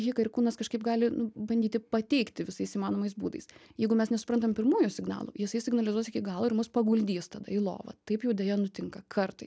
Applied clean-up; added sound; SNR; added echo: none; none; none; none.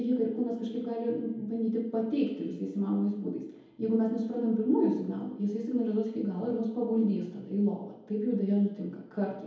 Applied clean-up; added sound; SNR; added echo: none; none; none; reverberation time 2.0 s.